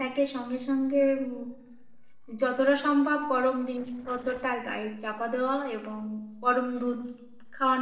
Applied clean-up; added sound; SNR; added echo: neural separator model SepFormer DNS4.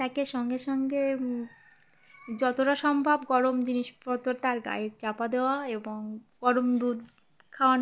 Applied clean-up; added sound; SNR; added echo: none; none; none; none.